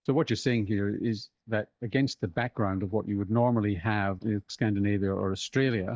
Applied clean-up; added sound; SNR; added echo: neural mask model DeepFilterNet 3.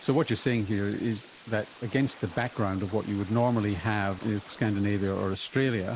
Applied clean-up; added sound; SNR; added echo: neural mask model Resemble Enhance denoiser.